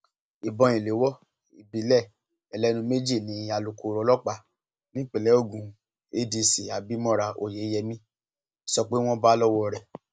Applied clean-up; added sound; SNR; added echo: none; none; none; none.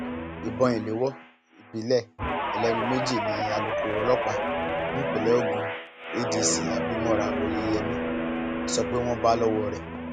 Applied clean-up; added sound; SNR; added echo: none; Guitar; 0 dB; none.